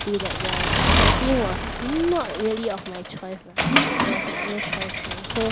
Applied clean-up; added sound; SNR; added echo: none; Accelerating, revving, vroom / Mechanisms; -4 dB; none.